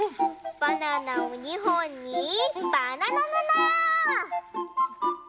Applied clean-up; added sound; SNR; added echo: none; none; none; none.